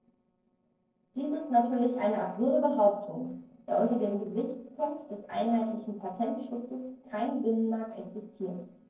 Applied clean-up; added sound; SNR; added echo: neural separator model SepFormer DNS4.